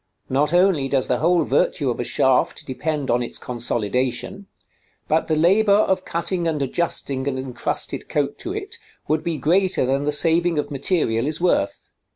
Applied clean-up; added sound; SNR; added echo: none; none; none; none.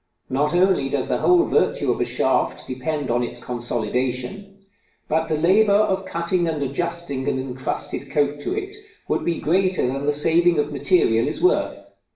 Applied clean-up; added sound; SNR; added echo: none; none; none; reverberation time 0.5 s.